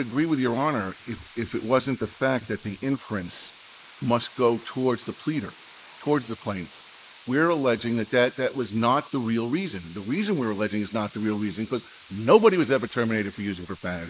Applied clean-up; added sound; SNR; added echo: neural mask model Resemble Enhance denoiser.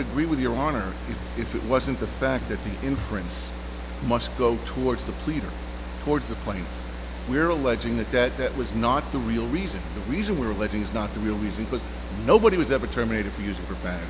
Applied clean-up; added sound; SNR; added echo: none; Water; 14 dB; none.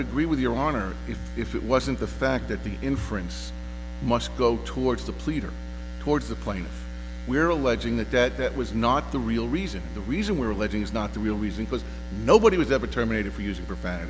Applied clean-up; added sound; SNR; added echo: none; none; none; none.